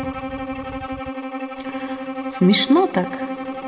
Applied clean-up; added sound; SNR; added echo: none; Bowed string instrument; 5 dB; reverberation time 2.8 s.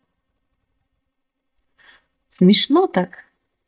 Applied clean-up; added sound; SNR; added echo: neural mask model DeepFilterNet 3.